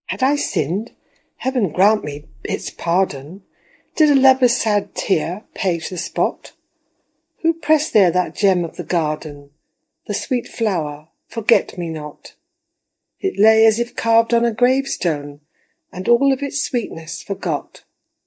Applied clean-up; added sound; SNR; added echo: neural mask model DeepFilterNet 3.